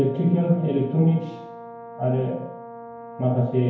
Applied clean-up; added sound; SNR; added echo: none; Brass instrument; 16 dB; reverberation time 0.9 s.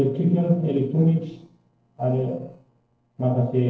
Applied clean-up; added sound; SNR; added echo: neural separator model SepFormer DNS4.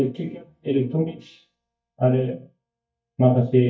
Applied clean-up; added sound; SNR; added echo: neural mask model DeepFilterNet 3.